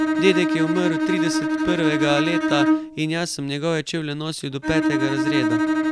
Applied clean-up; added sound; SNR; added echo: none; Bowed string instrument; -2 dB; none.